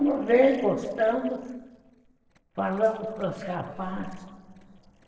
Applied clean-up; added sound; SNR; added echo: neural separator model SepFormer DNS4.